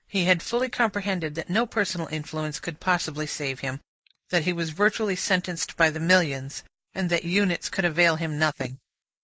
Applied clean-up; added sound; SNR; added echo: neural mask model Resemble Enhance denoiser.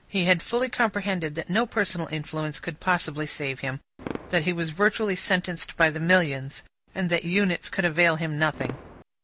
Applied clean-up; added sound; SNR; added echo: none; Fireworks; 19 dB; none.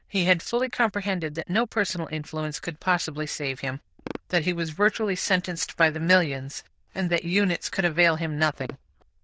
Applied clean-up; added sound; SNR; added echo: neural diffusion model UNIVERSE++.